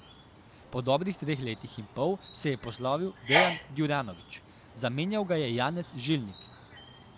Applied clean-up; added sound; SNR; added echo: none; Sneeze; 5 dB; none.